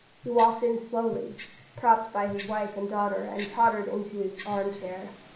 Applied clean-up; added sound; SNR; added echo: none; Tick-tock; 11 dB; reverberation time 0.6 s.